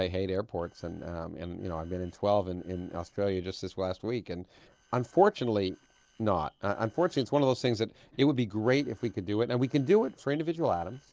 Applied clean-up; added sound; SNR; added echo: neural separator model SepFormer DNS4.